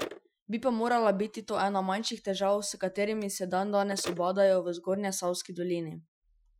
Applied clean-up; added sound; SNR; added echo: classical method Wiener filter.